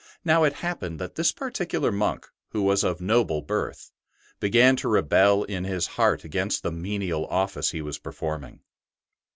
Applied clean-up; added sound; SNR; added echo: none; none; none; none.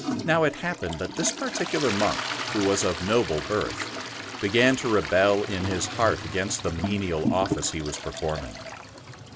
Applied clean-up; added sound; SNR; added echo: none; Toilet flush; 6 dB; none.